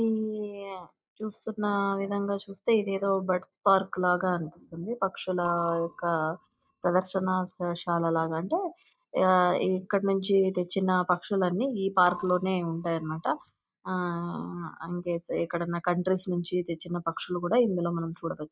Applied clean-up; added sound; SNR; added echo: neural mask model DeepFilterNet 3.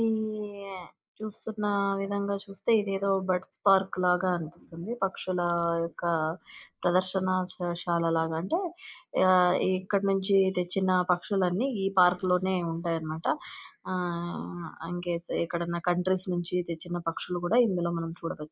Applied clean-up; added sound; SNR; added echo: neural mask model Resemble Enhance denoiser.